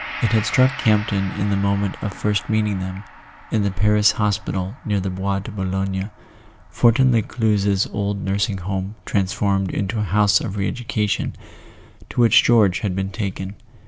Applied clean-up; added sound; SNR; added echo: none; Gong; 19 dB; none.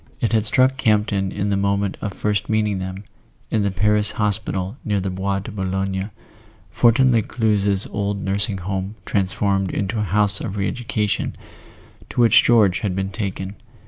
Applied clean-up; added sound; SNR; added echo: none; none; none; none.